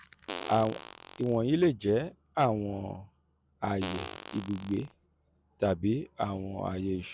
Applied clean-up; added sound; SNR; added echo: none; Fart; 11 dB; none.